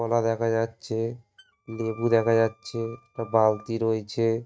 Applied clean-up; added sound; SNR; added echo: neural mask model RNNoise.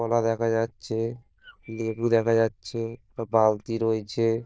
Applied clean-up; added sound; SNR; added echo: neural diffusion model UNIVERSE++.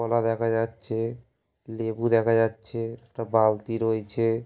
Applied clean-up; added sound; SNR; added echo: neural mask model Resemble Enhance denoiser.